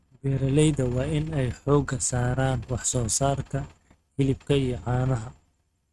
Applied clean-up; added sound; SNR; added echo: neural mask model RNNoise.